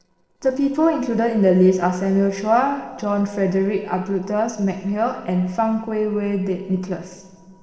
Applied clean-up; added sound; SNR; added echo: neural separator model SepFormer DNS4.